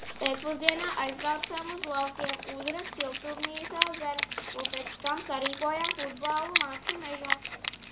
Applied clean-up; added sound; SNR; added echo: none; Wind instrument, woodwind instrument; 0 dB; none.